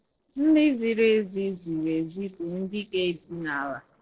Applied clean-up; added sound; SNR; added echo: neural separator model SepFormer DNS4.